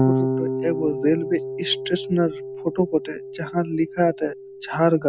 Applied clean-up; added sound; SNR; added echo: none; Electric guitar / Bass guitar; 4 dB; none.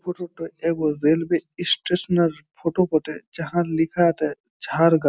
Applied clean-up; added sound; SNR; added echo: none; none; none; none.